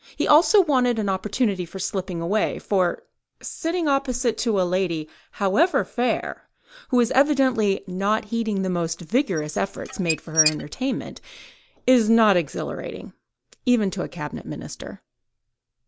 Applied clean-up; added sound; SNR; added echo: none; Squeak / Dishes, pots, and pans; 6 dB; none.